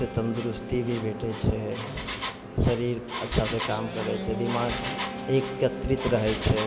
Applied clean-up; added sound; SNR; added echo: none; Engine + Guitar; 7 dB; none.